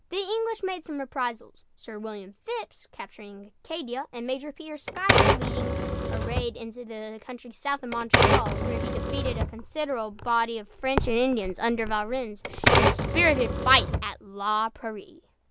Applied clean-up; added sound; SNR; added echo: none; Typewriter; -4 dB; none.